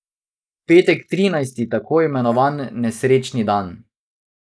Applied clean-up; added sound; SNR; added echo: neural mask model Resemble Enhance denoiser.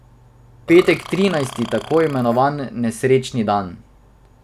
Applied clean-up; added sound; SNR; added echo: none; Burping, eructation; 15 dB; none.